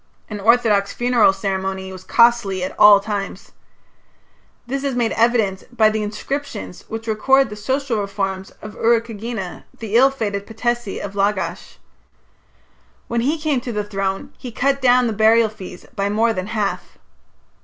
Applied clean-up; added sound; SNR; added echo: none; none; none; none.